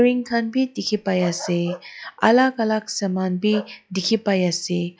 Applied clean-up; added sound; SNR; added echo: classical method log-MMSE.